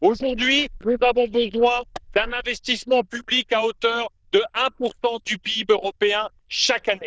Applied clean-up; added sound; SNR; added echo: neural diffusion model UNIVERSE++.